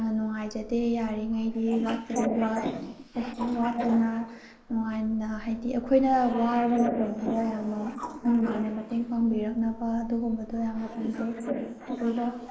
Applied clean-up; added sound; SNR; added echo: neural mask model Resemble Enhance denoiser.